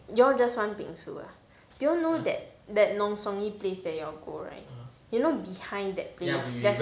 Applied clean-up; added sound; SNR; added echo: none; none; none; none.